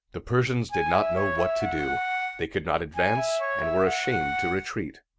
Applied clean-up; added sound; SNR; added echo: none; Wind instrument, woodwind instrument; 0 dB; none.